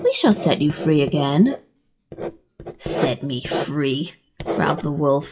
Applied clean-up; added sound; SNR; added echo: classical method WPE with log-MMSE.